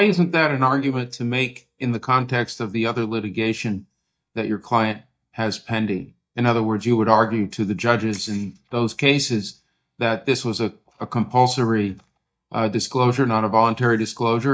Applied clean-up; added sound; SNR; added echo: neural mask model DeepFilterNet 3.